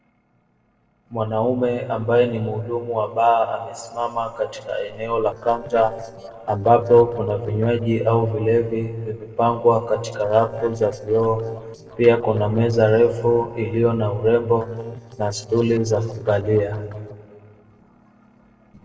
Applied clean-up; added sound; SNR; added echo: neural separator model SepFormer DNS4.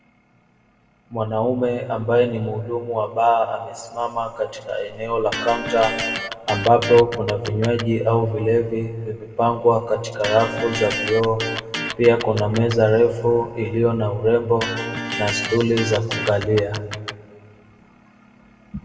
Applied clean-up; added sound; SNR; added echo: none; Electric guitar; 7 dB; reverberation time 1.9 s.